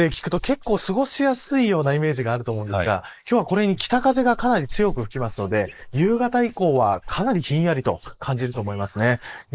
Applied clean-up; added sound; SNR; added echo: neural mask model Resemble Enhance denoiser.